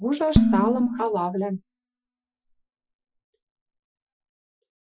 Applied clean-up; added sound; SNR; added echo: classical method Wiener filter.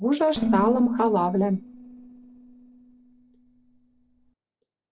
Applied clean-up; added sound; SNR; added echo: neural separator model SepFormer DNS4.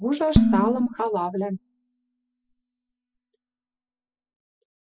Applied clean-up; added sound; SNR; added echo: classical method spectral subtraction.